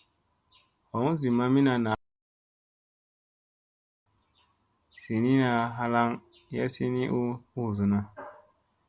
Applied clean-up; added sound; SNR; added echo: none; none; none; none.